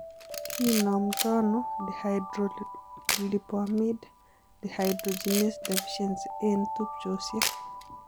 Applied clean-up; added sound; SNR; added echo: none; Camera + Alarm; 5 dB; none.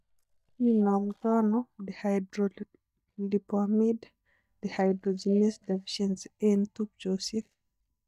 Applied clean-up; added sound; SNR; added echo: neural mask model DeepFilterNet 3.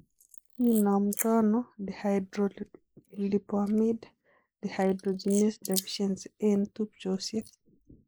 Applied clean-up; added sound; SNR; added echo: neural mask model Resemble Enhance denoiser.